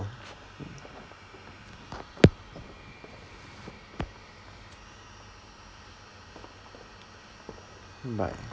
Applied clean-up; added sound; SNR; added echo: none; Fireworks; 19 dB; none.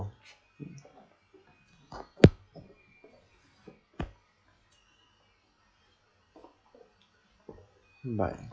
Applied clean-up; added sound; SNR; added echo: classical method log-MMSE.